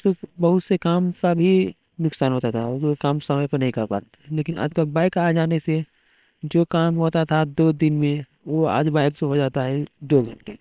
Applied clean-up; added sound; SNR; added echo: neural separator model SepFormer WHAM!.